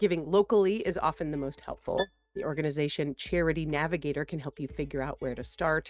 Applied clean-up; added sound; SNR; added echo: neural mask model RNNoise.